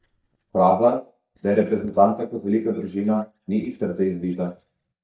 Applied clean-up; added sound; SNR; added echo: neural mask model DeepFilterNet 3.